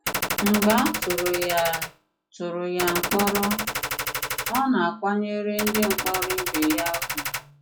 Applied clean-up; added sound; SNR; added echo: classical method log-MMSE.